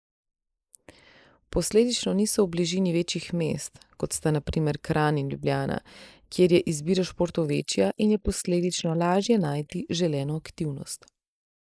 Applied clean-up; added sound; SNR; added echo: neural mask model Resemble Enhance denoiser.